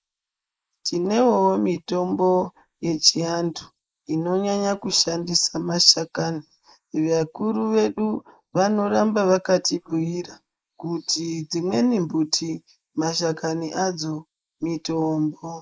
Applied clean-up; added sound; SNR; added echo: neural mask model Resemble Enhance denoiser.